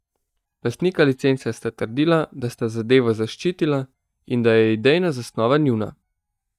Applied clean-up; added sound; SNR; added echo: neural mask model DeepFilterNet 3.